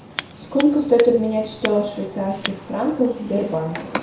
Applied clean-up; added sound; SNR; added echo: none; Scissors; 12 dB; reverberation time 0.6 s.